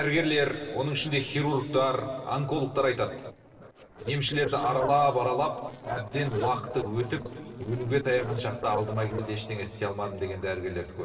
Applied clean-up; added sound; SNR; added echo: neural separator model SepFormer DNS4.